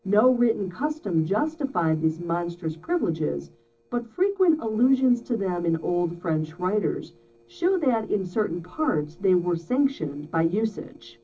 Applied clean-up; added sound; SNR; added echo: neural separator model SepFormer DNS4.